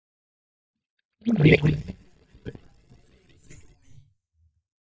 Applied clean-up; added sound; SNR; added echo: neural mask model DeepFilterNet 3.